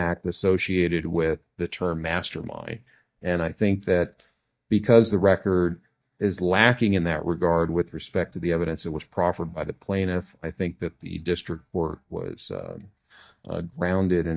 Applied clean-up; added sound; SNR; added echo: neural mask model DeepFilterNet 3.